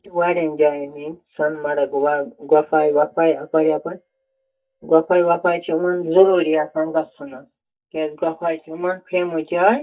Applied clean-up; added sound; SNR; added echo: neural mask model DeepFilterNet 3.